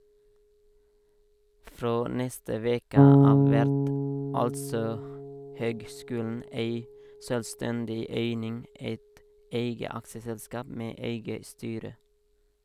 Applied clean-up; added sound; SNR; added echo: none; Bass guitar; -4 dB; none.